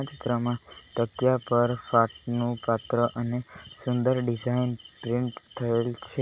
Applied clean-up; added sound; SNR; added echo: none; none; none; none.